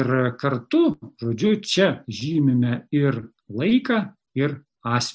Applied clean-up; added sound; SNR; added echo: none; none; none; none.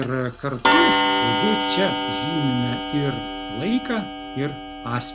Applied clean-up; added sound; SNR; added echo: none; Clock; -2 dB; none.